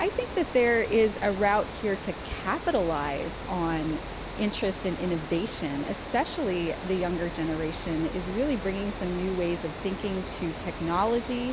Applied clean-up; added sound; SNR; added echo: none; Water; 9 dB; none.